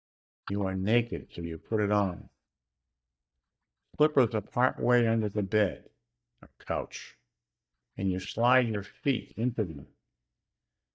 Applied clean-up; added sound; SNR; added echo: neural mask model DeepFilterNet 3.